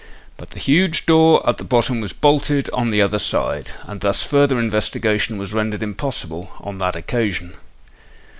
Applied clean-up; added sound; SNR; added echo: none; none; none; none.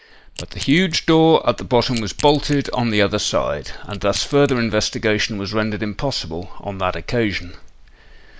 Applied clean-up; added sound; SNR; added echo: neural mask model DeepFilterNet 3.